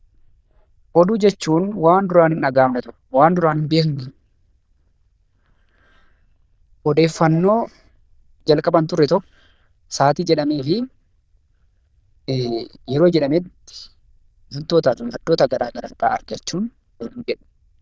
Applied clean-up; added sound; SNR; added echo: neural diffusion model UNIVERSE++.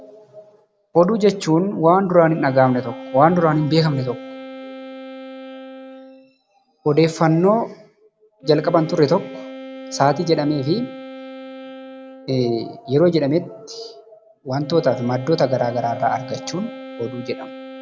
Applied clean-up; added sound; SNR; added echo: none; Wind instrument, woodwind instrument; 16 dB; none.